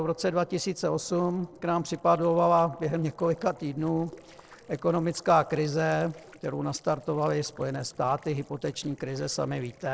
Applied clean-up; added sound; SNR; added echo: neural separator model SepFormer DNS4.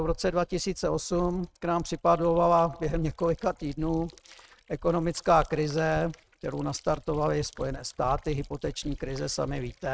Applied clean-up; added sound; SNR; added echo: neural mask model RNNoise.